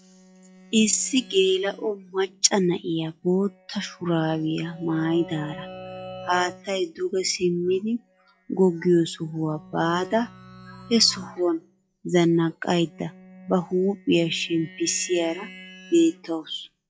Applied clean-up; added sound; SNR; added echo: classical method log-MMSE.